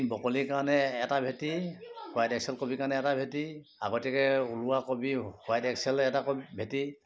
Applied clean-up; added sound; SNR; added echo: none; none; none; none.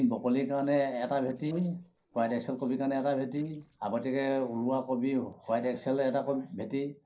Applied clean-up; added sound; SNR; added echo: neural separator model SepFormer DNS4.